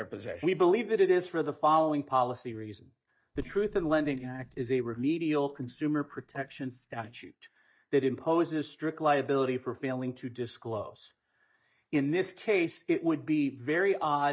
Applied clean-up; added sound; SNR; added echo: neural mask model DeepFilterNet 3.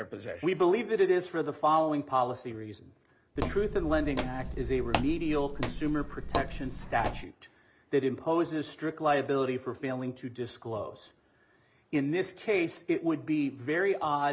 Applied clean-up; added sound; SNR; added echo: none; Walk, footsteps; 4 dB; none.